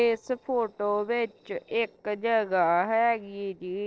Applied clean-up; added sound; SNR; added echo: neural separator model SepFormer DNS4.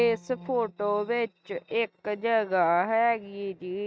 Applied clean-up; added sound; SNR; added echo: neural mask model RNNoise.